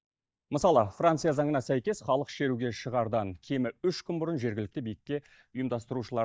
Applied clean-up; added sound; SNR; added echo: neural mask model DeepFilterNet 3.